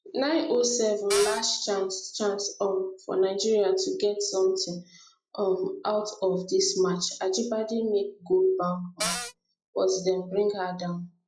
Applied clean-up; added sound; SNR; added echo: classical method log-MMSE.